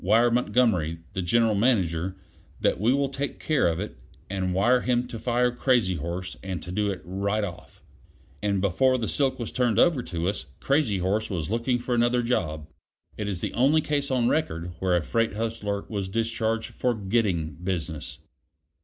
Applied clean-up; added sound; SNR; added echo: none; none; none; none.